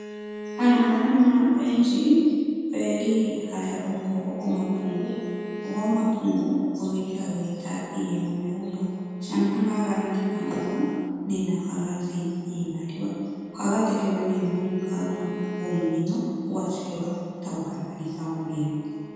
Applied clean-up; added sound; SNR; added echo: none; Bowed string instrument; 15 dB; reverberation time 2.0 s.